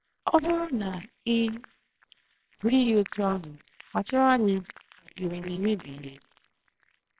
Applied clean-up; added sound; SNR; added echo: neural separator model SepFormer WHAMR!.